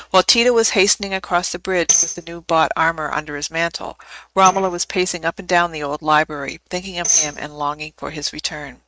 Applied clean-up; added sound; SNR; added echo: neural mask model RNNoise.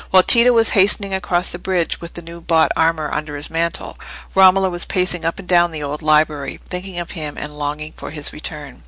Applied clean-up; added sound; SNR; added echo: none; none; none; none.